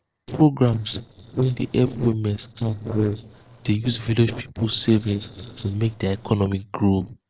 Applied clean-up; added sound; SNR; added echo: neural separator model SepFormer DNS4.